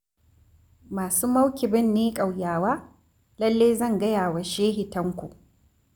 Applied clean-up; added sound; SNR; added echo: none; none; none; none.